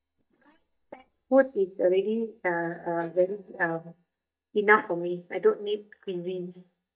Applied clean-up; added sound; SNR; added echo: neural mask model DeepFilterNet 3.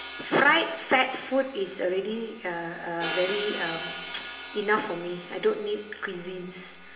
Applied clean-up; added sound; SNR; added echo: none; Crash cymbal; 11 dB; reverberation time 1.5 s.